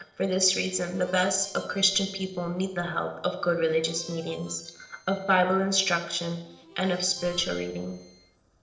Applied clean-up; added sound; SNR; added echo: neural separator model SepFormer DNS4.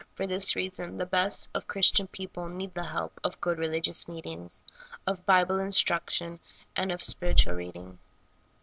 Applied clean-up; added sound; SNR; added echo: none; none; none; none.